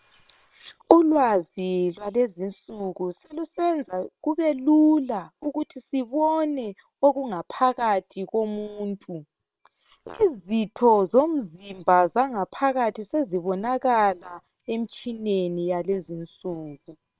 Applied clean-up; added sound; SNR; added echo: neural separator model SepFormer WHAM!.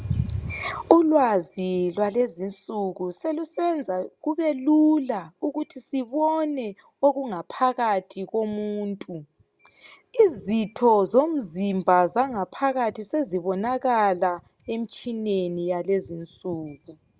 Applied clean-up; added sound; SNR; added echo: none; none; none; none.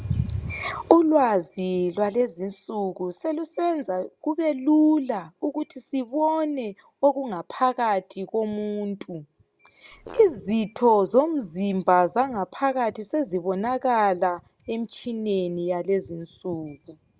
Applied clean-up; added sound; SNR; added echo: none; Fart; 19 dB; none.